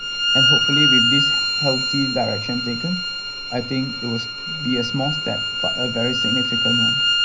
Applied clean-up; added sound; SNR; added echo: none; Bowed string instrument; -4 dB; reverberation time 0.5 s.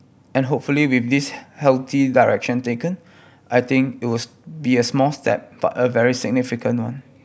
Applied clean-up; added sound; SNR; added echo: none; none; none; none.